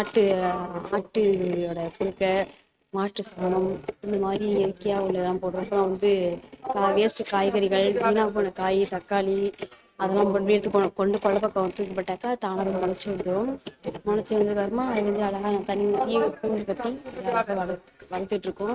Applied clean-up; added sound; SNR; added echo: neural mask model RNNoise.